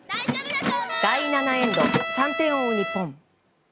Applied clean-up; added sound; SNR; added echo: none; Trumpet + Mechanisms; 2 dB; none.